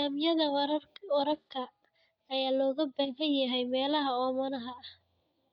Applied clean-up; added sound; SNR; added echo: neural mask model DeepFilterNet 3.